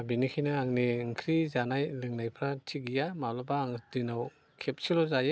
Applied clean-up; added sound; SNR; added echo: none; none; none; none.